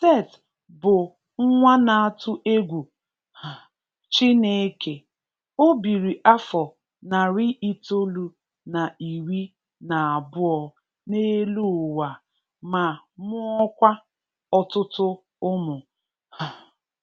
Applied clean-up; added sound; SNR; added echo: none; none; none; none.